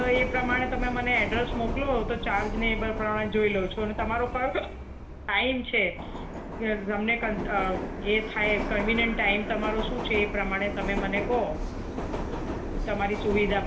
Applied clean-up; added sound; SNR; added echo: none; Subway, metro, underground; 5 dB; reverberation time 1.3 s.